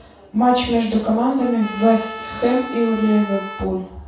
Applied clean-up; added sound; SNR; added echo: none; Trumpet; 15 dB; reverberation time 0.6 s.